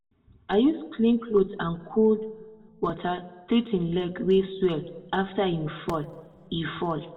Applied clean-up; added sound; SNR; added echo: none; none; none; reverberation time 1.3 s.